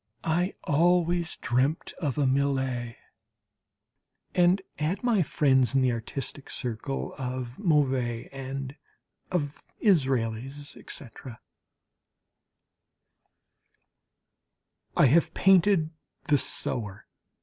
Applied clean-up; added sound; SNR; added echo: none; none; none; none.